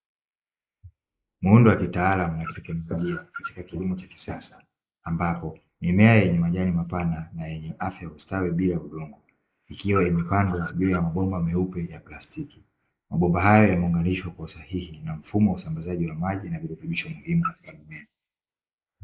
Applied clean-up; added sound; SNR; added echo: neural mask model Resemble Enhance denoiser.